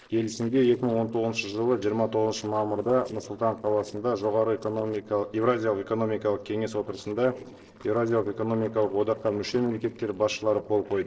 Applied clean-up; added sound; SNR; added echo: neural separator model SepFormer DNS4.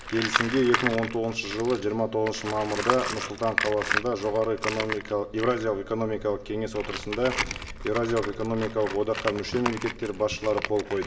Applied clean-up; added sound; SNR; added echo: none; Tools; 6 dB; reverberation time 0.6 s.